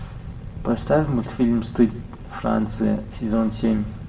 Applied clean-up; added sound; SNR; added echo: none; Fire; 12 dB; reverberation time 0.8 s.